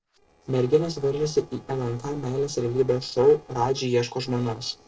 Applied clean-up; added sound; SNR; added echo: neural separator model SepFormer DNS4.